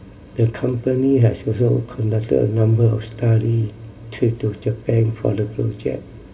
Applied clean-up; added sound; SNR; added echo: none; none; none; reverberation time 1.8 s.